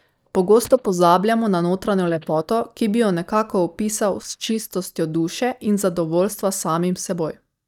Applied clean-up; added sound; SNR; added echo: neural mask model DeepFilterNet 3.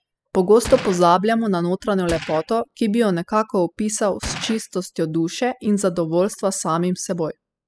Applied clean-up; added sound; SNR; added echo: classical method spectral subtraction.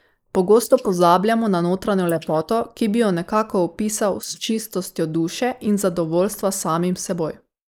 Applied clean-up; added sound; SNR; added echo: neural mask model Resemble Enhance denoiser.